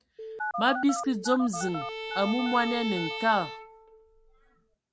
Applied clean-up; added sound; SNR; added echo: none; Telephone + Bowed string instrument; 7 dB; none.